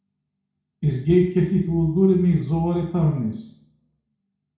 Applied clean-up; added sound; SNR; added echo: none; none; none; reverberation time 0.6 s.